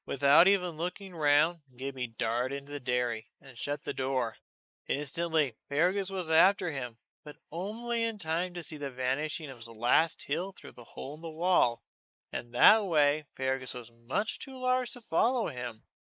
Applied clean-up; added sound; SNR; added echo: neural mask model Resemble Enhance denoiser.